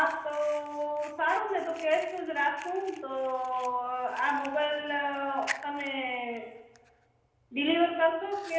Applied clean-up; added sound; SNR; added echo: none; Fire; 17 dB; reverberation time 0.9 s.